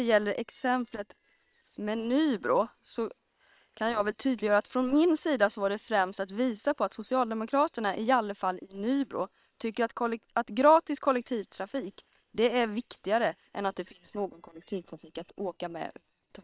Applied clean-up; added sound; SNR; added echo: neural separator model SepFormer WHAM!.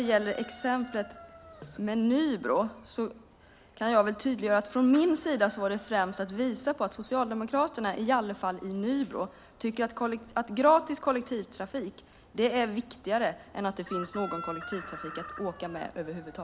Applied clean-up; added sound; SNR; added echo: none; Chicken, rooster; 19 dB; none.